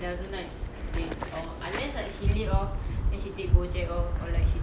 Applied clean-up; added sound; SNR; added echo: none; none; none; none.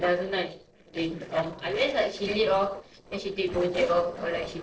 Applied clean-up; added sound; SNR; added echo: neural separator model SepFormer DNS4.